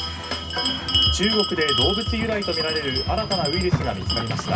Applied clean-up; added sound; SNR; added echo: none; Bell; 0 dB; reverberation time 0.4 s.